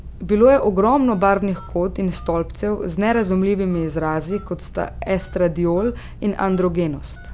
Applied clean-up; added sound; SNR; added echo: none; Telephone; 15 dB; none.